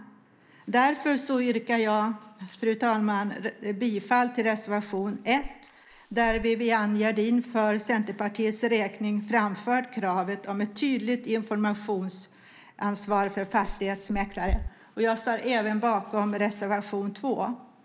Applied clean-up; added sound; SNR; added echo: neural mask model Resemble Enhance denoiser.